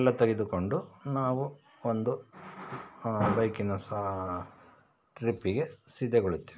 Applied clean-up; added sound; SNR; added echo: none; none; none; none.